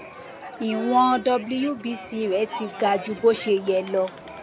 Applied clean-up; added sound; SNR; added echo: none; Crowd; 13 dB; none.